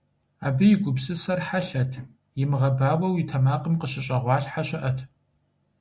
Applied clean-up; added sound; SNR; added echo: none; none; none; none.